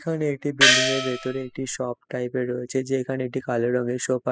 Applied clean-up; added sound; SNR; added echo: classical method spectral subtraction.